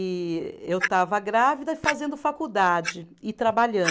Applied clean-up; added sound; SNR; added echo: none; Clock; 10 dB; none.